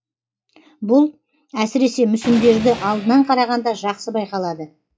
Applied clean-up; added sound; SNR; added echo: classical method log-MMSE.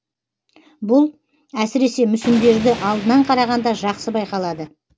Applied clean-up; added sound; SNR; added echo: none; Thunder; 13 dB; none.